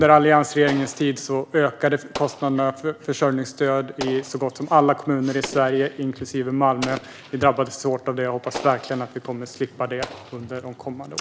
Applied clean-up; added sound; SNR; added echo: none; Explosion; 17 dB; none.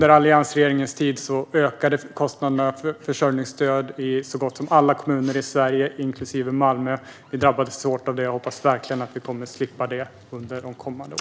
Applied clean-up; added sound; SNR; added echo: none; none; none; none.